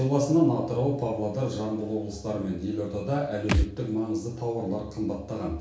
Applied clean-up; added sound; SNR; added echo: none; Thump, thud; 2 dB; reverberation time 0.6 s.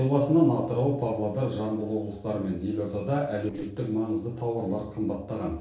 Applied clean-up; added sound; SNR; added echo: neural separator model SepFormer DNS4.